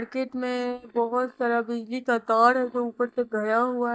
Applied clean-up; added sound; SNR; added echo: neural mask model DeepFilterNet 3.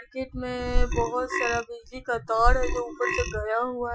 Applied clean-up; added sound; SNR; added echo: classical method Wiener filter.